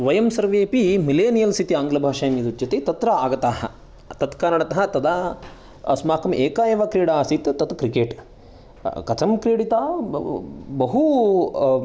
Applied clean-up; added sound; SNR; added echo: none; none; none; none.